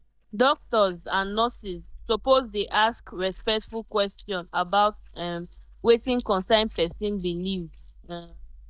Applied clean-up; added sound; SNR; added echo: neural mask model DeepFilterNet 3.